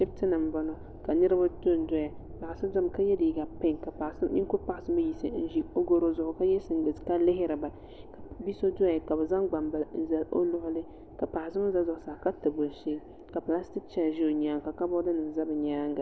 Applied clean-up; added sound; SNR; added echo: none; Thunder; 18 dB; none.